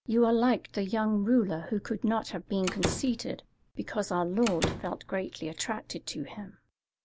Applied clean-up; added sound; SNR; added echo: none; Slam; 6 dB; none.